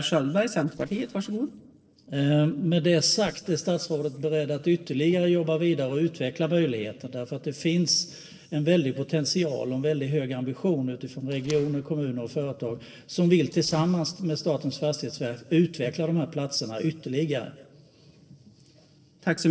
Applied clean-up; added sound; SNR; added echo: neural separator model SepFormer DNS4.